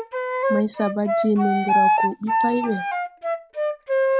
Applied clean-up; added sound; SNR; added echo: none; Wind instrument, woodwind instrument; -3 dB; none.